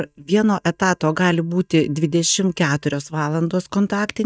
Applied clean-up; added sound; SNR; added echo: neural mask model DeepFilterNet 3.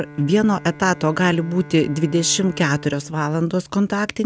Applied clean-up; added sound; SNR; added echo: none; Bowed string instrument; 18 dB; none.